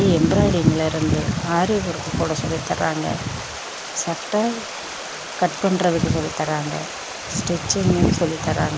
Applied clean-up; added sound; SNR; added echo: none; Stream; 11 dB; none.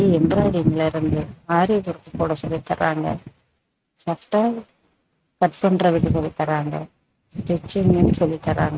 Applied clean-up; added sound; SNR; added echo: neural mask model RNNoise.